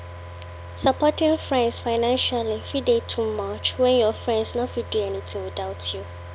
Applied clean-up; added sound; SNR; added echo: none; Car; 12 dB; none.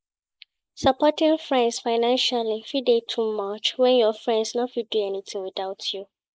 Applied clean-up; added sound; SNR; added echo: neural mask model Resemble Enhance denoiser.